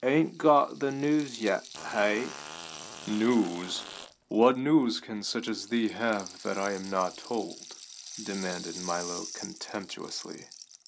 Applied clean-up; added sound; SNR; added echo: none; Rattle (instrument) + Fart; 15 dB; none.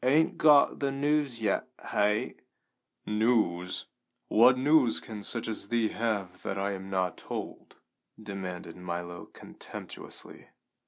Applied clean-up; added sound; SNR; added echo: none; none; none; none.